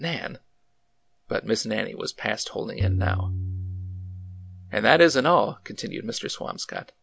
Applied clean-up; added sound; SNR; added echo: none; Tabla; 4 dB; none.